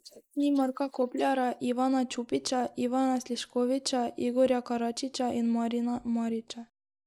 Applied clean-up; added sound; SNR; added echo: neural mask model Resemble Enhance denoiser.